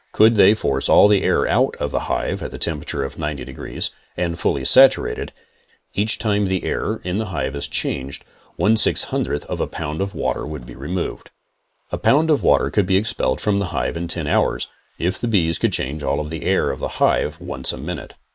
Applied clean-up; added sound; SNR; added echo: neural mask model Resemble Enhance denoiser.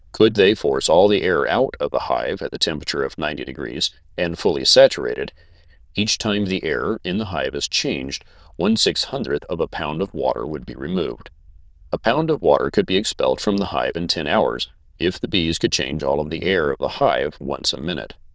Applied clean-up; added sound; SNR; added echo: neural diffusion model UNIVERSE++.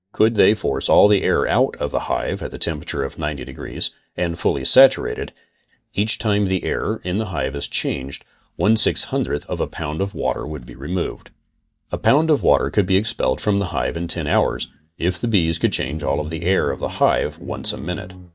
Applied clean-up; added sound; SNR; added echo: neural mask model DeepFilterNet 3.